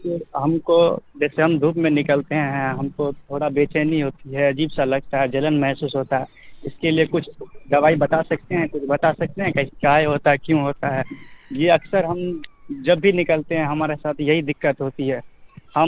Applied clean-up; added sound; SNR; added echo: none; Bowed string instrument + Gull, seagull / Fowl; 19 dB; none.